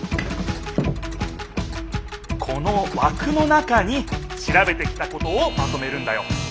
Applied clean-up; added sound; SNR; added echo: none; Alarm / Clock; 17 dB; none.